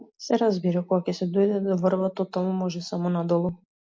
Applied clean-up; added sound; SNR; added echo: none; none; none; none.